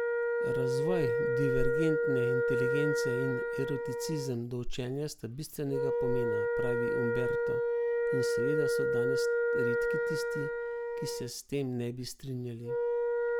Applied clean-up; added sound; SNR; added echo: none; Wind instrument, woodwind instrument; -5 dB; none.